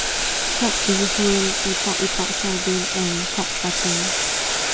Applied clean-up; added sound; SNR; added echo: none; Boiling; -4 dB; none.